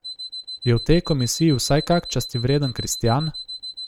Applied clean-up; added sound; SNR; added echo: neural mask model RNNoise.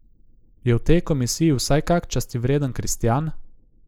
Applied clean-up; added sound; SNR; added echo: neural mask model Resemble Enhance denoiser.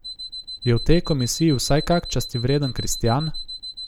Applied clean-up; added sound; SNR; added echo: none; Alarm; 13 dB; none.